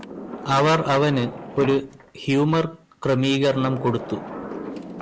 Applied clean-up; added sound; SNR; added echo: none; Sliding door; 12 dB; none.